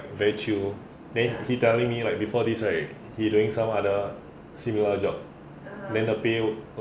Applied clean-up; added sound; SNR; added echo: none; none; none; none.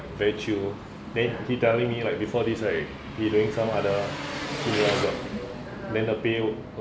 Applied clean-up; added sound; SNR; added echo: none; Engine; 8 dB; none.